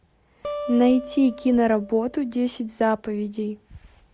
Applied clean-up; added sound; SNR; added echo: none; Acoustic guitar; 14 dB; none.